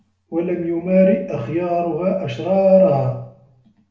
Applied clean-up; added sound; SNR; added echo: none; none; none; reverberation time 0.5 s.